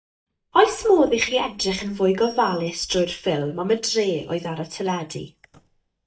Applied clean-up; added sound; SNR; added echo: neural mask model DeepFilterNet 3.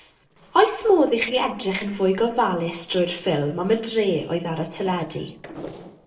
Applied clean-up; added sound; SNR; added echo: neural separator model SepFormer DNS4.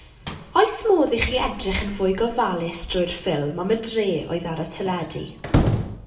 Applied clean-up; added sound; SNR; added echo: none; Squeak / Slam / Wood; 6 dB; reverberation time 0.6 s.